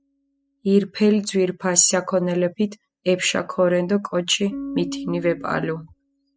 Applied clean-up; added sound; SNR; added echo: classical method spectral subtraction.